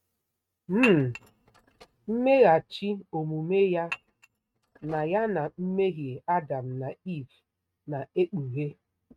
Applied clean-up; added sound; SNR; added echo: neural mask model RNNoise.